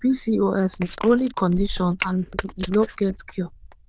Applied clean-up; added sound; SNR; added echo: neural diffusion model UNIVERSE++.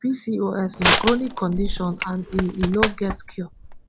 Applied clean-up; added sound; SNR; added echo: none; Crushing; 2 dB; none.